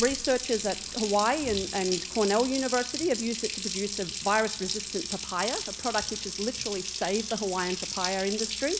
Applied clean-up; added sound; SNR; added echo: none; Water tap, faucet; 5 dB; none.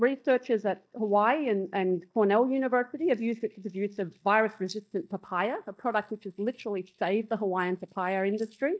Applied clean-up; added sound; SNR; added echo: neural mask model DeepFilterNet 3.